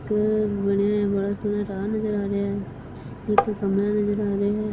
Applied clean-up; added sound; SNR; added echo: none; Tap; -1 dB; none.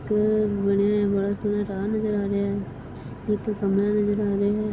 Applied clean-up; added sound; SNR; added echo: none; none; none; none.